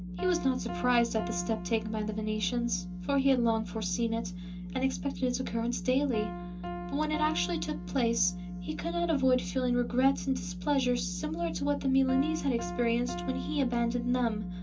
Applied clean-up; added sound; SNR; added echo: none; Piano; 16 dB; reverberation time 0.3 s.